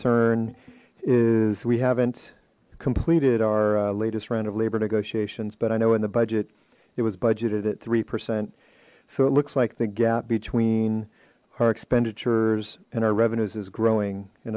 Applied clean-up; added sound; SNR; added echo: none; none; none; none.